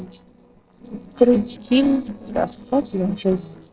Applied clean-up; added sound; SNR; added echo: neural separator model SepFormer DNS4.